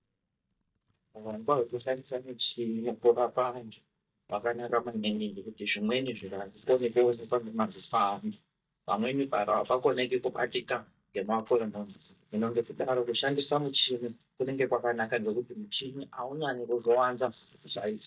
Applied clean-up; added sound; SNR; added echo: neural mask model DeepFilterNet 3.